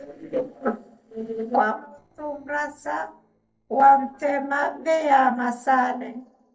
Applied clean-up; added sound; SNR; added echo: neural separator model SepFormer DNS4.